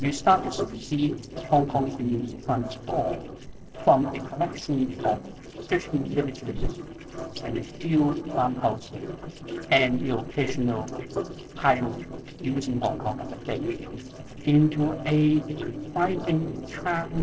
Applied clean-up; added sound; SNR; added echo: neural separator model SepFormer DNS4.